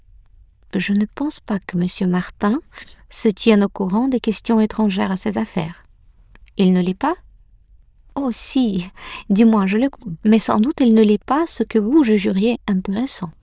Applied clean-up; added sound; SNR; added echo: neural diffusion model UNIVERSE++.